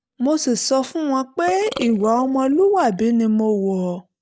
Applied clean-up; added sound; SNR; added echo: neural mask model DeepFilterNet 3.